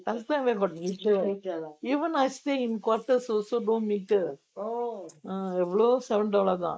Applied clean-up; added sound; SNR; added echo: neural mask model Resemble Enhance denoiser.